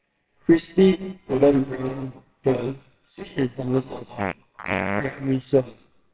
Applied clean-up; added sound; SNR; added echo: neural separator model SepFormer WHAMR!.